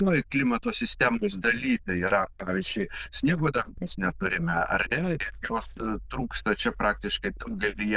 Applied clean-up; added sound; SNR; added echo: neural diffusion model UNIVERSE++.